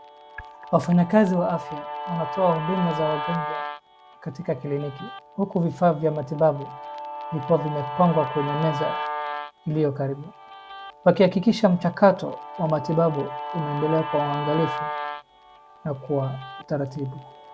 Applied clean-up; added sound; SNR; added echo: none; Guitar; 9 dB; none.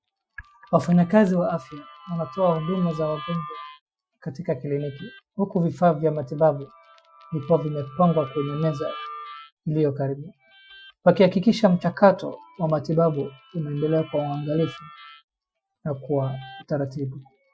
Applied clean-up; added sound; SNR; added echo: classical method Wiener filter.